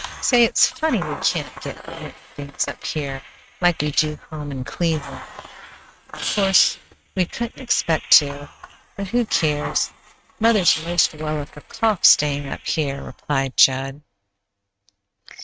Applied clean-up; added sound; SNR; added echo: neural mask model RNNoise.